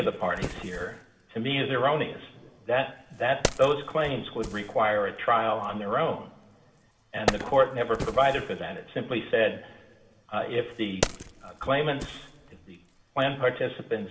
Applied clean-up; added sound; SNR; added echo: none; Wood; 10 dB; reverberation time 2.0 s.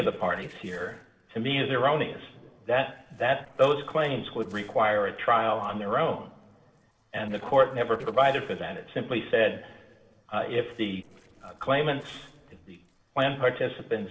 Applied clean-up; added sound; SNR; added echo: neural separator model SepFormer DNS4.